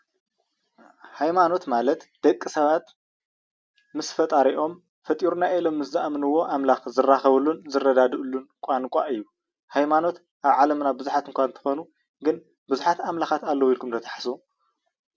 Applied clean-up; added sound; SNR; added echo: none; none; none; none.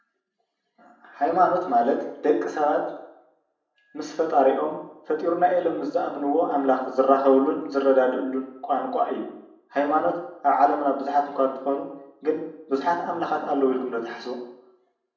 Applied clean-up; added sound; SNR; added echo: none; none; none; reverberation time 0.7 s.